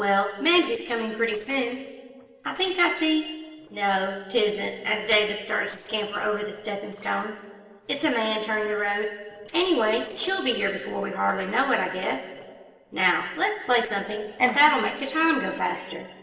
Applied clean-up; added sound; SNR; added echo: neural separator model SepFormer DNS4.